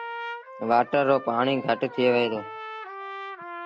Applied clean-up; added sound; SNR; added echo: none; Trumpet; 12 dB; none.